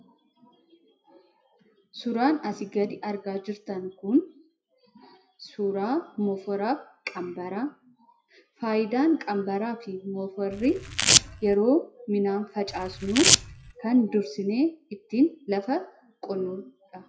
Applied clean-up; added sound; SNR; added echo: classical method WPE with log-MMSE.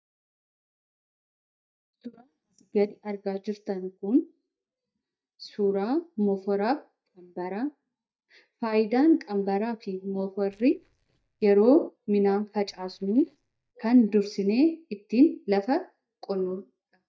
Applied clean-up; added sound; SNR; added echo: neural mask model DeepFilterNet 3.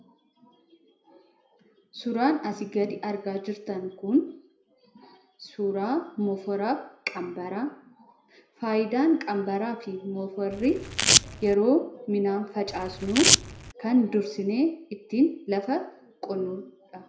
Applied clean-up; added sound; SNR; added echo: none; Domestic sounds, home sounds; -4 dB; reverberation time 0.5 s.